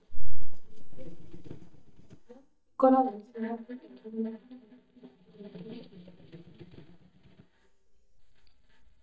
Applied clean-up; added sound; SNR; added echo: neural mask model DeepFilterNet 3.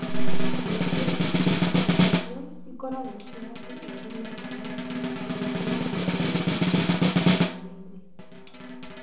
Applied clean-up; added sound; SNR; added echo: none; Snare drum; -1 dB; reverberation time 0.8 s.